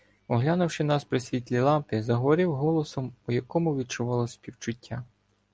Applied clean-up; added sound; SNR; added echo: none; none; none; none.